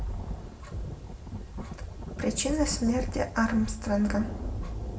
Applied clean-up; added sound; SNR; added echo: none; Thunder; 4 dB; reverberation time 0.7 s.